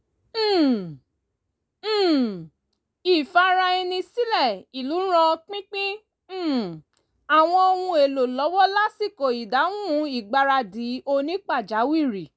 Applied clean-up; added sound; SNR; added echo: none; none; none; none.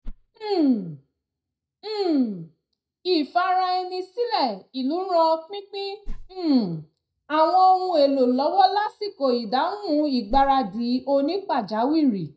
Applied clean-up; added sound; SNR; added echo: neural mask model DeepFilterNet 3.